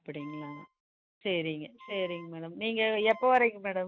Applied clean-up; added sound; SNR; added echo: none; Wind instrument, woodwind instrument; 20 dB; none.